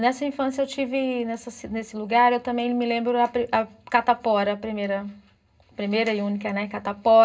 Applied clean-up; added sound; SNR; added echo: none; none; none; reverberation time 0.2 s.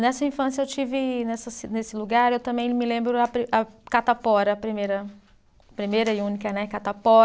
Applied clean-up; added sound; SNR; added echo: none; none; none; none.